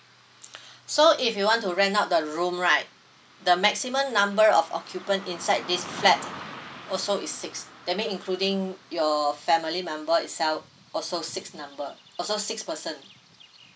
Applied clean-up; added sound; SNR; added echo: none; Car passing by / Traffic noise, roadway noise; 19 dB; none.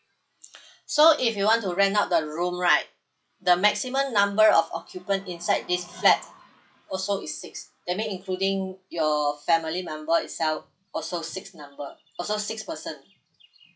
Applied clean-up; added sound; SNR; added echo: classical method log-MMSE.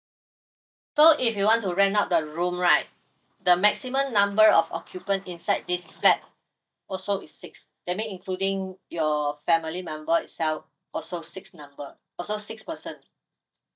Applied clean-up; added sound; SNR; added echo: neural mask model DeepFilterNet 3.